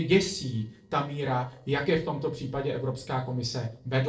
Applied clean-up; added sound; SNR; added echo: neural separator model SepFormer DNS4.